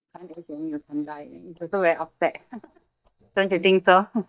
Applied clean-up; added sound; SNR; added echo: neural mask model DeepFilterNet 3.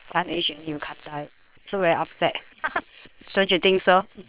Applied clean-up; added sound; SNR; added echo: neural separator model SepFormer WHAM!.